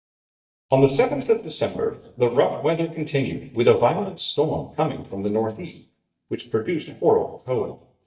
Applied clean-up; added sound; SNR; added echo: neural mask model DeepFilterNet 3.